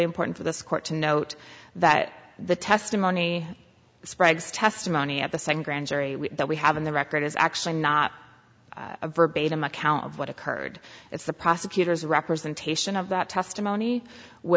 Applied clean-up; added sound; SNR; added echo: none; none; none; none.